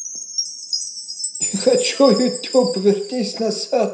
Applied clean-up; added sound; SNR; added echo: none; Chime; 8 dB; reverberation time 0.5 s.